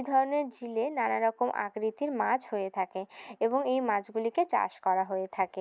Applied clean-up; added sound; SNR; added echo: none; none; none; none.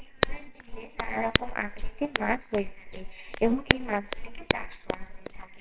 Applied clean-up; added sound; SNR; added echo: neural separator model SepFormer WHAMR!.